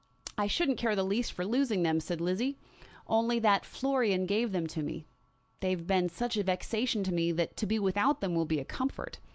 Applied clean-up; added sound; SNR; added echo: none; none; none; none.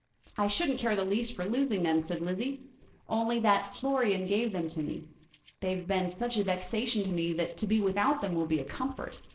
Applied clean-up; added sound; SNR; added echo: neural separator model SepFormer DNS4.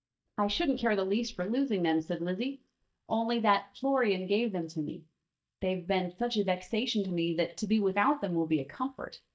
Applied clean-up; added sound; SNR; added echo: neural mask model DeepFilterNet 3.